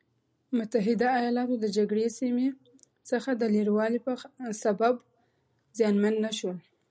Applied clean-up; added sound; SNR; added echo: none; none; none; none.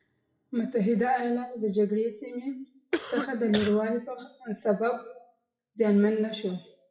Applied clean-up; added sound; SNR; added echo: classical method WPE with log-MMSE.